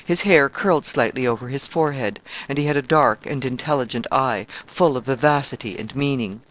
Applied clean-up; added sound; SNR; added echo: neural separator model SepFormer DNS4.